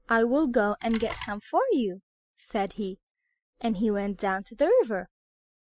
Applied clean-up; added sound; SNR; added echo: classical method Wiener filter.